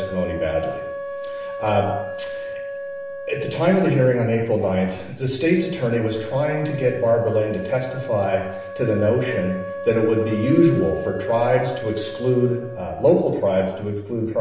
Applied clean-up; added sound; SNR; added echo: none; Wind instrument, woodwind instrument; 11 dB; reverberation time 0.9 s.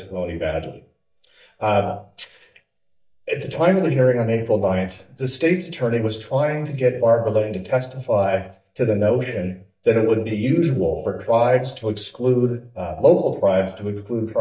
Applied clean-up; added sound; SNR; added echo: neural mask model DeepFilterNet 3.